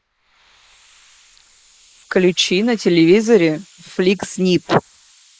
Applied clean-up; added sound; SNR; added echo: neural mask model Resemble Enhance denoiser.